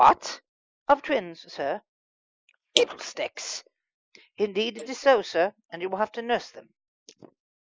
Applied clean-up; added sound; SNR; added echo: neural mask model Resemble Enhance denoiser.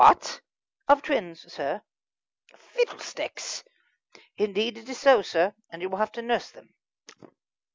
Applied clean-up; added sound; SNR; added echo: none; none; none; none.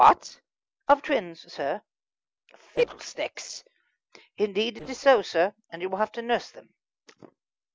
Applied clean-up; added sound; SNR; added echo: neural separator model SepFormer DNS4.